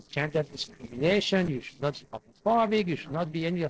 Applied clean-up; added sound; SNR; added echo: neural separator model SepFormer DNS4.